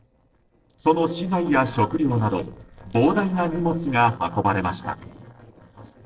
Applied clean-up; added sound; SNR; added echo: neural separator model SepFormer DNS4.